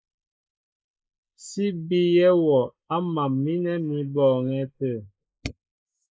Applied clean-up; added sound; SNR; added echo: neural mask model Resemble Enhance denoiser.